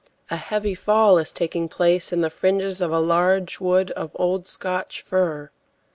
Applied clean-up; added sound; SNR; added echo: none; none; none; none.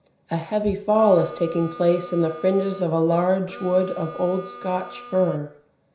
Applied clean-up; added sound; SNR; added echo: none; Harmonica; 17 dB; reverberation time 0.5 s.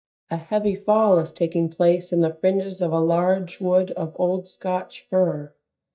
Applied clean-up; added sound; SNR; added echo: neural mask model DeepFilterNet 3.